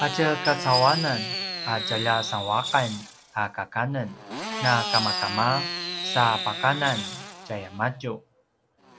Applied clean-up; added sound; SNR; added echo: none; Motorcycle + Fireworks; 5 dB; none.